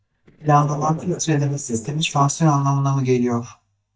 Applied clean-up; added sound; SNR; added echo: neural mask model DeepFilterNet 3.